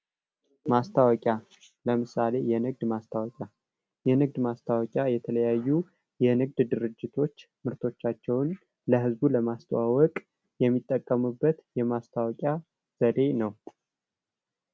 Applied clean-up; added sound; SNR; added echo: none; none; none; none.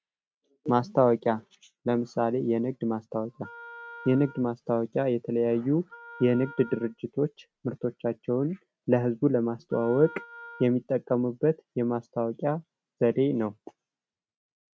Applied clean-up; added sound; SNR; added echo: neural mask model RNNoise.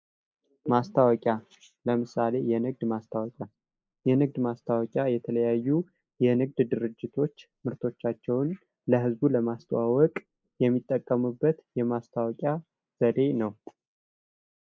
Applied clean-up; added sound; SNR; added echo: neural mask model Resemble Enhance denoiser.